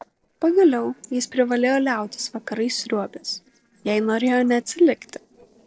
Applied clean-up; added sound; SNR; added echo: neural separator model SepFormer DNS4.